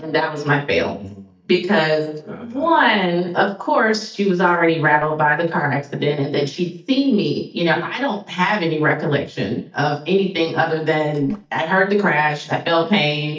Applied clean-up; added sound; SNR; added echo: neural mask model DeepFilterNet 3.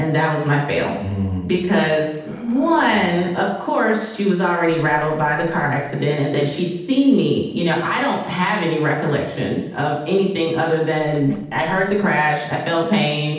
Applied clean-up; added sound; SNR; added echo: neural separator model SepFormer DNS4.